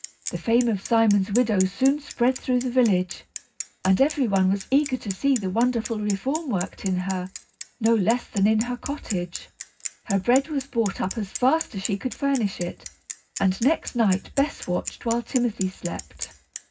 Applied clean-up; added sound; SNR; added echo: none; Bicycle; 15 dB; reverberation time 0.4 s.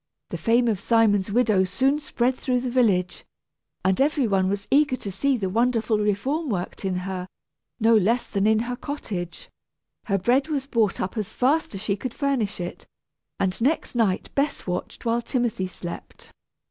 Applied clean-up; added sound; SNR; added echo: none; none; none; none.